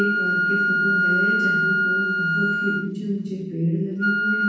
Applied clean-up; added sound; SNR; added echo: none; Wind instrument, woodwind instrument; -4 dB; reverberation time 1.2 s.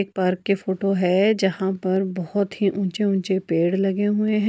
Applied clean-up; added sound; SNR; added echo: none; none; none; none.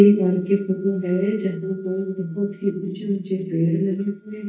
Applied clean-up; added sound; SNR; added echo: neural mask model DeepFilterNet 3.